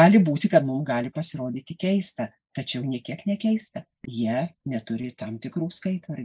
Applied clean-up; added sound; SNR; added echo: neural mask model Resemble Enhance denoiser.